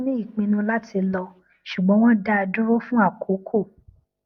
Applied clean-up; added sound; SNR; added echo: none; none; none; none.